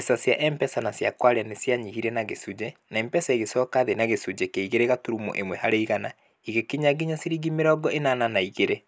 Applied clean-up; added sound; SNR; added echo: none; none; none; none.